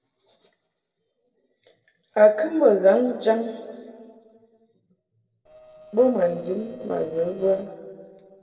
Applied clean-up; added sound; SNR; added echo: neural separator model SepFormer DNS4.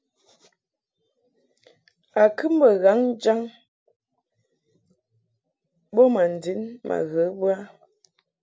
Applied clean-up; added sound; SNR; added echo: none; none; none; none.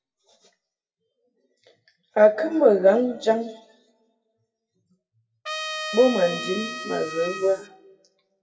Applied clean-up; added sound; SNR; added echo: classical method WPE with log-MMSE.